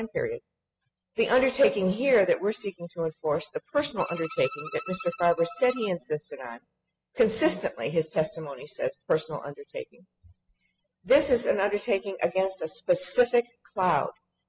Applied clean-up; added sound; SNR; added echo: classical method spectral subtraction.